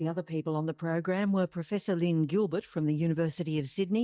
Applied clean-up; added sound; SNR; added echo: neural mask model DeepFilterNet 3.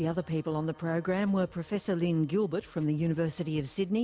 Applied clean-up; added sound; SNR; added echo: none; none; none; none.